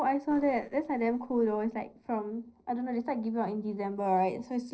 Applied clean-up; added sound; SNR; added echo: neural separator model SepFormer DNS4.